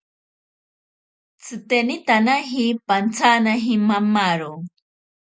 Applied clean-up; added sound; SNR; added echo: none; none; none; none.